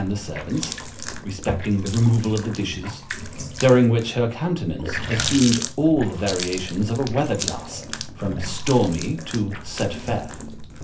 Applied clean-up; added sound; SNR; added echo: none; Water tap, faucet; 8 dB; reverberation time 0.3 s.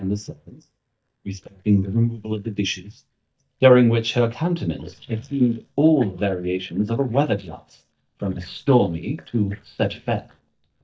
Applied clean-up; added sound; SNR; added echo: neural mask model DeepFilterNet 3.